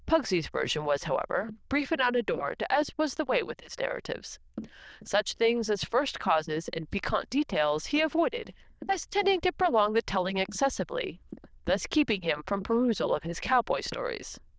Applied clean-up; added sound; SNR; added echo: neural diffusion model UNIVERSE++.